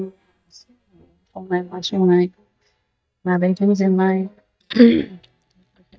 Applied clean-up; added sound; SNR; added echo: neural mask model DeepFilterNet 3.